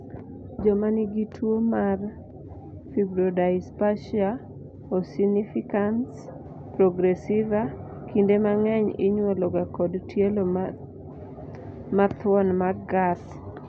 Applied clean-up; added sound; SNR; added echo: none; none; none; none.